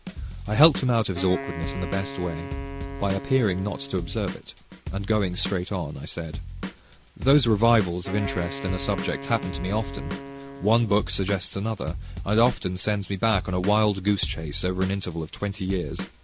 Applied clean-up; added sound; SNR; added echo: none; Drum / Drum kit + Wind instrument, woodwind instrument; 9 dB; none.